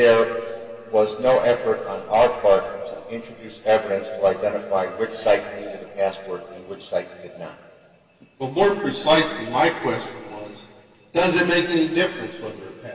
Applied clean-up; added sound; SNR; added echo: none; none; none; reverberation time 2.8 s.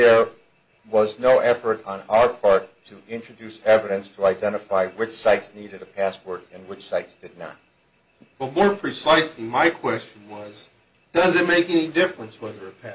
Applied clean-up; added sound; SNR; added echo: none; none; none; none.